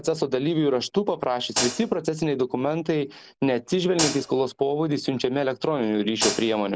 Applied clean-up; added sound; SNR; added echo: none; Hi-hat; 3 dB; none.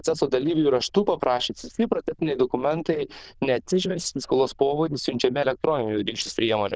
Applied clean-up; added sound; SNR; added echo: neural diffusion model UNIVERSE++.